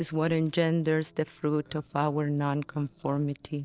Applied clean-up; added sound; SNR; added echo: neural separator model SepFormer DNS4.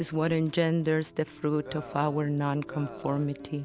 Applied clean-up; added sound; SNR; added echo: none; Burping, eructation; 16 dB; none.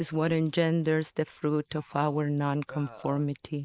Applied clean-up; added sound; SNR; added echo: neural mask model Resemble Enhance denoiser.